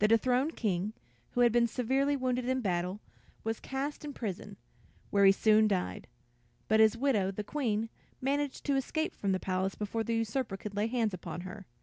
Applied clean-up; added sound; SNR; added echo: none; none; none; none.